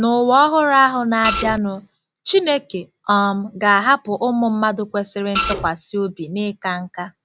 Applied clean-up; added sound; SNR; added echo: none; Printer; 3 dB; none.